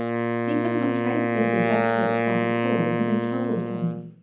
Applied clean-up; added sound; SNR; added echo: none; Wind instrument, woodwind instrument; -4 dB; reverberation time 0.8 s.